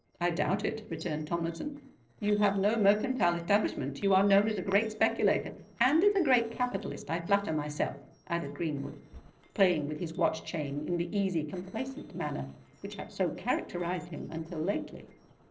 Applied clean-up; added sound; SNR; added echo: neural separator model SepFormer DNS4.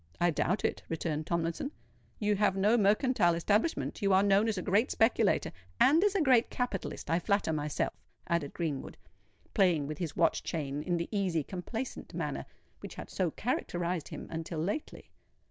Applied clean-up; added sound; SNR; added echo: none; none; none; none.